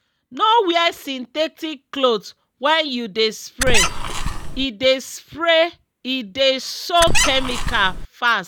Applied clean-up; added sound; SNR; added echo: none; Squeak; -2 dB; none.